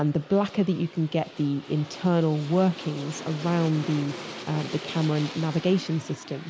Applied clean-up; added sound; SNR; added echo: none; Aircraft; 14 dB; none.